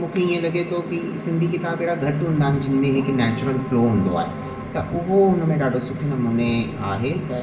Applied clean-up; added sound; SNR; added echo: none; Keyboard (musical); 17 dB; reverberation time 0.8 s.